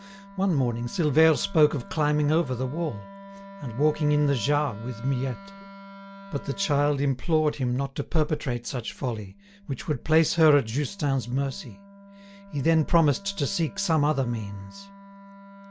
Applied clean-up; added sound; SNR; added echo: none; Wind instrument, woodwind instrument; 19 dB; none.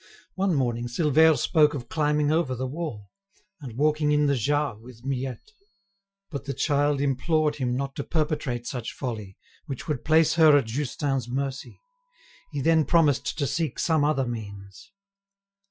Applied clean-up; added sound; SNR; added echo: classical method Wiener filter.